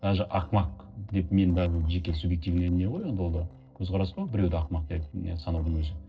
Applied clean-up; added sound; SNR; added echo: neural separator model SepFormer DNS4.